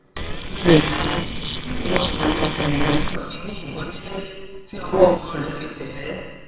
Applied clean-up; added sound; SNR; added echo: neural separator model SepFormer WHAMR!.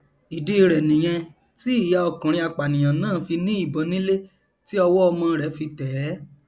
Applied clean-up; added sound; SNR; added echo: none; none; none; none.